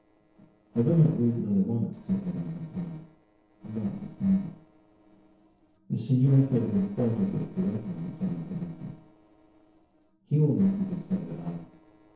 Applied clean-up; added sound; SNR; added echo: neural separator model SepFormer DNS4.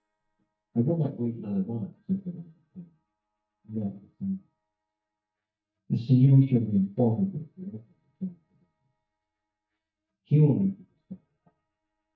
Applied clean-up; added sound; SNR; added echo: neural mask model DeepFilterNet 3.